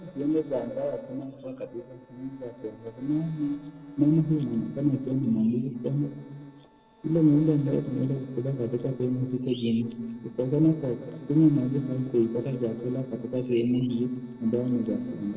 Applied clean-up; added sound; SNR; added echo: neural separator model SepFormer DNS4.